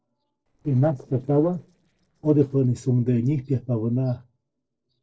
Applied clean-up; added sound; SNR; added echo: neural separator model SepFormer DNS4.